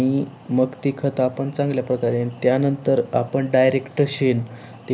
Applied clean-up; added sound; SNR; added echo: none; none; none; none.